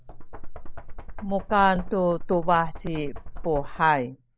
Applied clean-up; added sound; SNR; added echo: none; Knock; 6 dB; none.